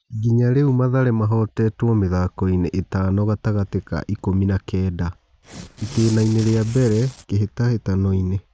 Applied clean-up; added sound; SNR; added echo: none; Tearing; 16 dB; none.